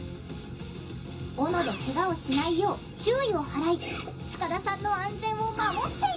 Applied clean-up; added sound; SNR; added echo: none; none; none; reverberation time 0.2 s.